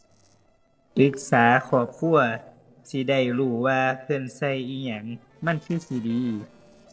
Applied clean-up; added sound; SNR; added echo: neural separator model SepFormer DNS4.